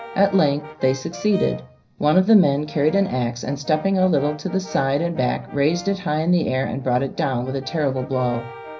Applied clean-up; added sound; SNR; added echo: none; Brass instrument; 17 dB; reverberation time 0.5 s.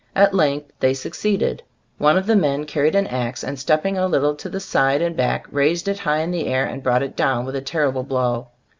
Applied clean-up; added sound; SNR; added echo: none; none; none; none.